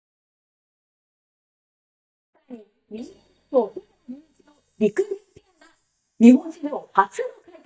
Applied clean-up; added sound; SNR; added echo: neural mask model DeepFilterNet 3.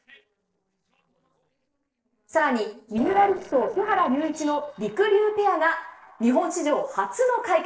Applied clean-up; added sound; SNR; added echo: neural separator model SepFormer DNS4.